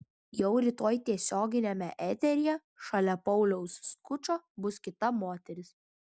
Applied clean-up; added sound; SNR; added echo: none; none; none; none.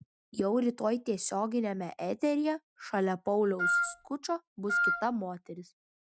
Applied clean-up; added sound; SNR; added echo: neural mask model RNNoise.